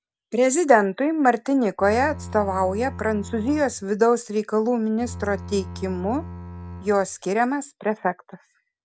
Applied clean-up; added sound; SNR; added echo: none; Bowed string instrument; 14 dB; none.